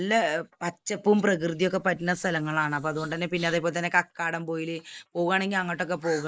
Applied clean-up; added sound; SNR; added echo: neural mask model Resemble Enhance denoiser.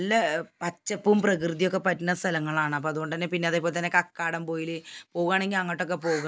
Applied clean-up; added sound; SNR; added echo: none; none; none; none.